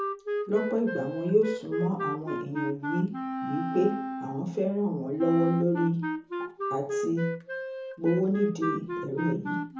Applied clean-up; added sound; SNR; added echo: none; Wind instrument, woodwind instrument; 5 dB; reverberation time 0.6 s.